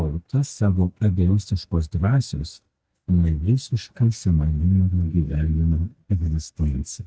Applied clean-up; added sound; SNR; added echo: neural mask model DeepFilterNet 3.